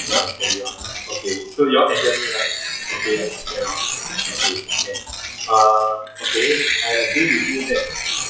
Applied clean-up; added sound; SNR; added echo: classical method WPE with log-MMSE.